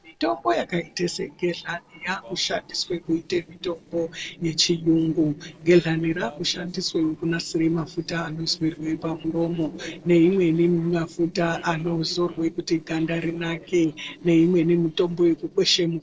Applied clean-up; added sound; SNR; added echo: neural separator model SepFormer DNS4.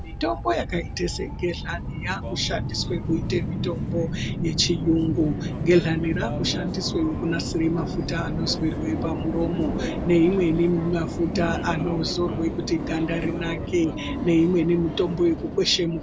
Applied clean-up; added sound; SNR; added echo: none; Subway, metro, underground; 4 dB; none.